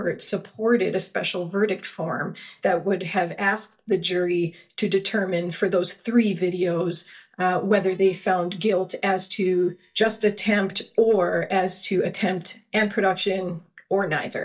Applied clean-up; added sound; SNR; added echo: neural mask model DeepFilterNet 3.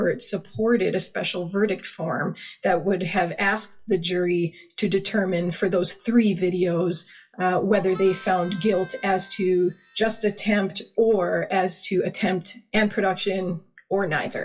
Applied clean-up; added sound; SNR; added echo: classical method WPE with log-MMSE.